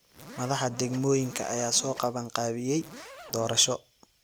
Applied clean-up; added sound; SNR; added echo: none; Zipper (clothing); 16 dB; none.